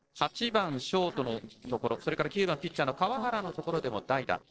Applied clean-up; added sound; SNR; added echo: neural separator model SepFormer DNS4.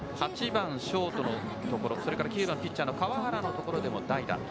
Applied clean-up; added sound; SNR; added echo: none; none; none; none.